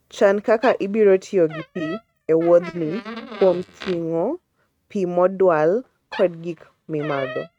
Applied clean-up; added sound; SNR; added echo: neural mask model RNNoise.